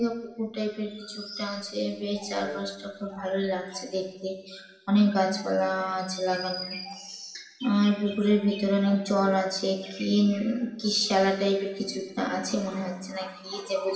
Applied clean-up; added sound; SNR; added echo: none; Brass instrument; 18 dB; reverberation time 1.0 s.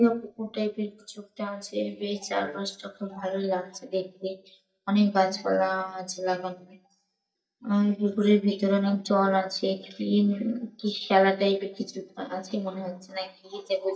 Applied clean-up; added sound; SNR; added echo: neural mask model DeepFilterNet 3.